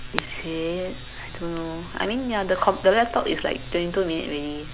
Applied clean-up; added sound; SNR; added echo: none; Crackle; 13 dB; none.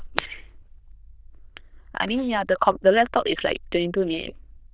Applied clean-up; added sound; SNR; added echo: neural diffusion model UNIVERSE++.